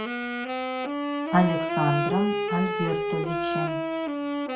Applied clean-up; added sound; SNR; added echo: none; Wind instrument, woodwind instrument; -1 dB; reverberation time 0.4 s.